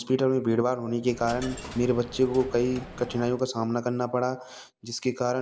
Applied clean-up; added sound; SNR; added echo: none; Coin (dropping); 14 dB; none.